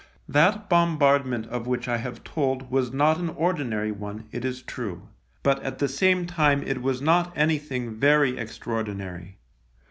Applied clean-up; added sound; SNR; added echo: none; none; none; none.